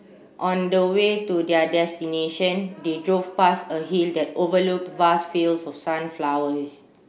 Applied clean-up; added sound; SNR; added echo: none; none; none; none.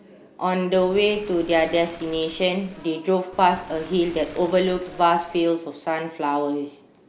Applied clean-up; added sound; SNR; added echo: none; Waves, surf; 20 dB; none.